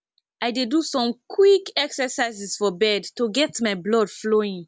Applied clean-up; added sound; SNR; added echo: none; none; none; none.